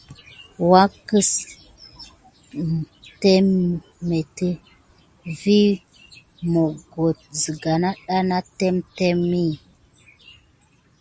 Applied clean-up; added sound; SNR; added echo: none; none; none; none.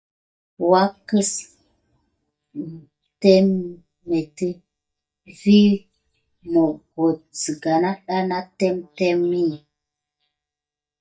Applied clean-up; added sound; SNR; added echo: neural mask model DeepFilterNet 3.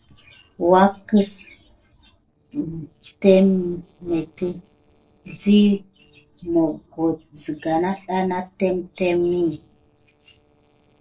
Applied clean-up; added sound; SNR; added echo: neural separator model SepFormer DNS4.